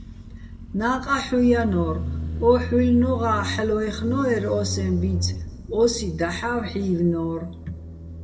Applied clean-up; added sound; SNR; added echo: none; Motorcycle; 7 dB; reverberation time 1.0 s.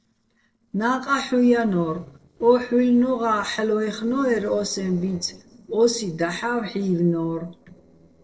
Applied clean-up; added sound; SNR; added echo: neural separator model SepFormer DNS4.